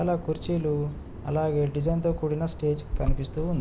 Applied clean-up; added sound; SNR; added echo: none; Bird vocalization, bird call, bird song; 5 dB; none.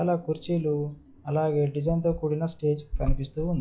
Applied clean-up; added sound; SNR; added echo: classical method log-MMSE.